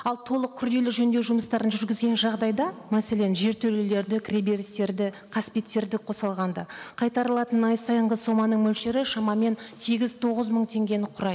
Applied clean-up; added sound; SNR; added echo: none; none; none; none.